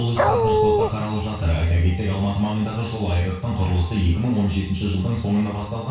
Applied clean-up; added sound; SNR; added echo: none; Dog; -3 dB; reverberation time 0.6 s.